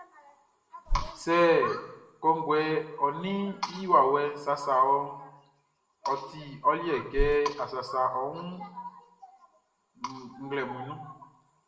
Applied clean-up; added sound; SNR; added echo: none; Bird; 8 dB; reverberation time 0.7 s.